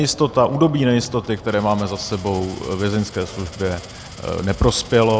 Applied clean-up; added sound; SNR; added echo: none; Coin (dropping) + Mechanical fan; 18 dB; none.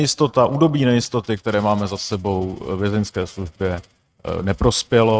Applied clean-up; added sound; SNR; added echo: neural mask model RNNoise.